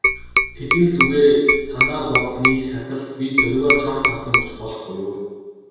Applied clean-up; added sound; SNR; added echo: none; Tap; -1 dB; reverberation time 1.2 s.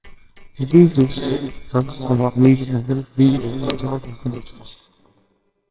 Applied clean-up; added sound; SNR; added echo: neural separator model SepFormer WHAMR!.